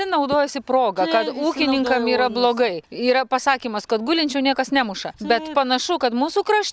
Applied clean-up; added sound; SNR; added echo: none; none; none; none.